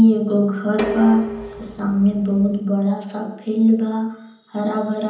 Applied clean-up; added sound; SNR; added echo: none; Dishes, pots, and pans; 13 dB; reverberation time 1.3 s.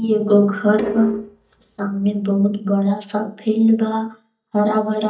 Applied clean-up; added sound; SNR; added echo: neural mask model DeepFilterNet 3.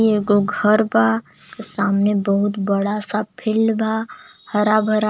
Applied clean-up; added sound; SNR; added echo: none; none; none; none.